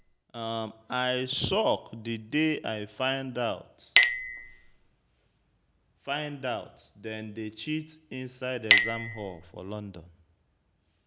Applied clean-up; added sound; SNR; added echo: none; Chink, clink; 0 dB; none.